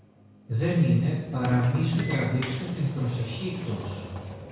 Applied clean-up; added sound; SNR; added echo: none; Sliding door; 13 dB; reverberation time 1.0 s.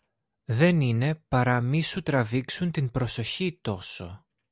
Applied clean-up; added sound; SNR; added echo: none; none; none; none.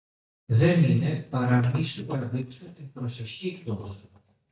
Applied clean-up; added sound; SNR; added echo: neural mask model DeepFilterNet 3.